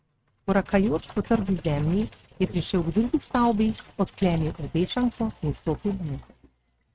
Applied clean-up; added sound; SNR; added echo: neural mask model RNNoise.